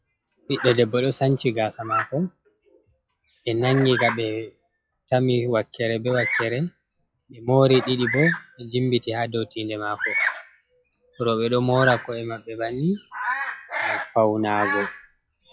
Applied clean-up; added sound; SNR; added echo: classical method log-MMSE.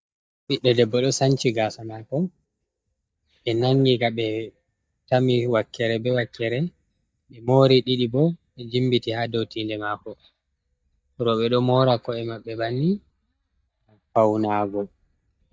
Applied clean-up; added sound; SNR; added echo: neural mask model DeepFilterNet 3.